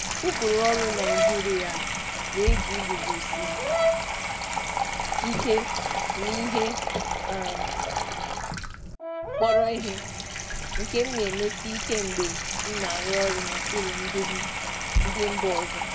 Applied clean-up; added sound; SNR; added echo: none; Brass instrument + Sink (filling or washing) / Water tap, faucet; -3 dB; none.